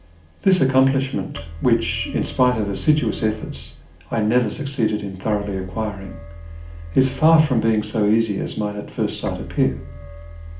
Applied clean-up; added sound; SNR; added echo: none; Keyboard (musical); 15 dB; reverberation time 0.4 s.